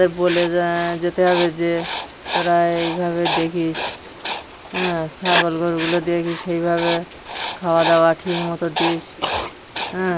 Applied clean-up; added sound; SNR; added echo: none; Writing; 5 dB; none.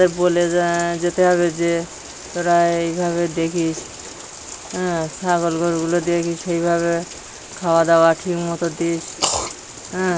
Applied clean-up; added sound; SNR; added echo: none; none; none; none.